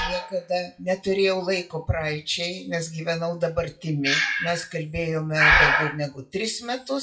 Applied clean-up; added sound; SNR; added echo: classical method WPE with log-MMSE.